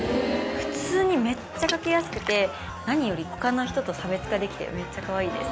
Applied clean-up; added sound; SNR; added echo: none; Water / Splash, splatter + Crowd / Cheering; 13 dB; none.